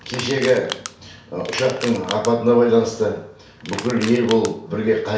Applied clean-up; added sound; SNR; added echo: none; Crushing; 13 dB; reverberation time 0.6 s.